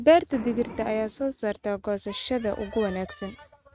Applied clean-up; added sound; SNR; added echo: neural mask model RNNoise.